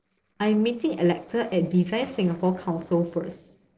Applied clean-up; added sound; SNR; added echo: neural separator model SepFormer DNS4.